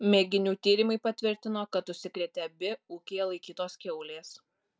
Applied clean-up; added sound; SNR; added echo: none; none; none; none.